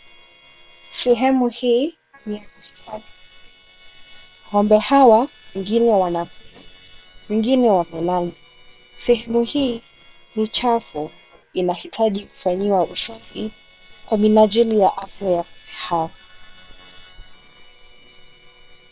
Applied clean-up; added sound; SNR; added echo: neural separator model SepFormer WHAM!.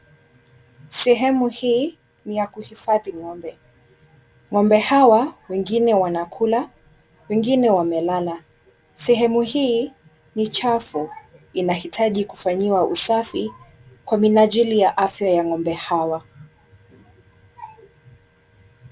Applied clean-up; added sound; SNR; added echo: none; none; none; none.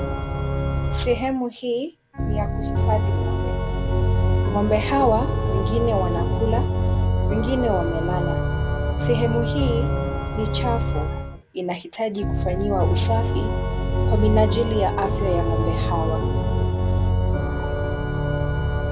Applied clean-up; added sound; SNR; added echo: none; Organ; -5 dB; none.